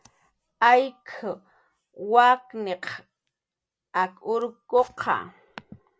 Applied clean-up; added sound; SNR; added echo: none; none; none; none.